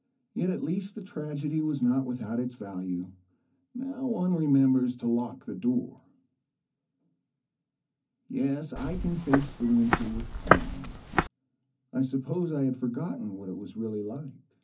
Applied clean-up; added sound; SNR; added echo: none; Walk, footsteps; -2 dB; reverberation time 0.3 s.